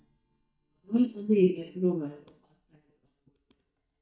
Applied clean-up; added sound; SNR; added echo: neural mask model DeepFilterNet 3.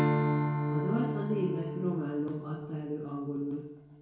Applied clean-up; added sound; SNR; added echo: none; Strum; -2 dB; reverberation time 0.7 s.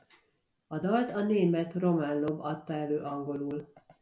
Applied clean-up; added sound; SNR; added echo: none; none; none; none.